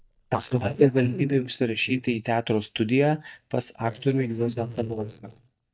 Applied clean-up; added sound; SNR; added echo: neural mask model DeepFilterNet 3.